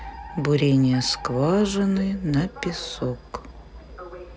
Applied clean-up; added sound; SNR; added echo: none; Alarm; 18 dB; none.